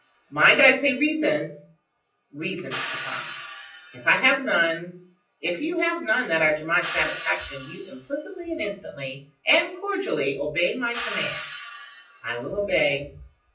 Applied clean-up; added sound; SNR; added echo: classical method WPE with log-MMSE.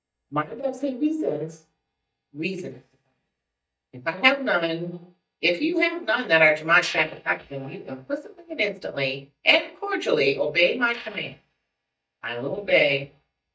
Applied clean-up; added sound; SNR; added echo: neural mask model DeepFilterNet 3.